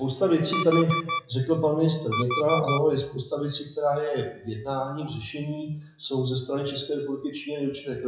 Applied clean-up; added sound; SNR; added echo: classical method WPE with log-MMSE.